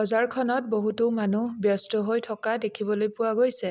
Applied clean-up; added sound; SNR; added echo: none; none; none; none.